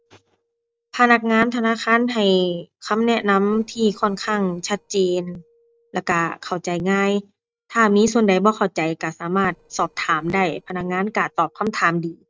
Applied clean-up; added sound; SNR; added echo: neural separator model SepFormer DNS4.